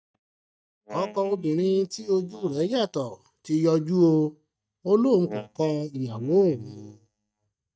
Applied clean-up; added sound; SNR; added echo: neural mask model DeepFilterNet 3.